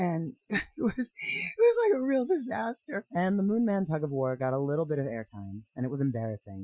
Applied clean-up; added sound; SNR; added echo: classical method Wiener filter.